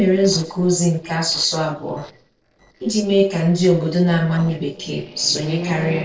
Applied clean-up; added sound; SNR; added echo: neural separator model SepFormer DNS4.